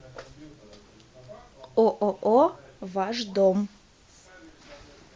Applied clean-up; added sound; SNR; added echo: none; none; none; none.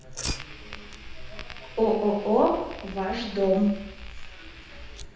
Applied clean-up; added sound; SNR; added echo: none; Fire; 11 dB; reverberation time 0.9 s.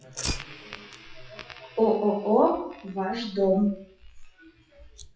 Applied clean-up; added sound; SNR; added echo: classical method WPE with log-MMSE.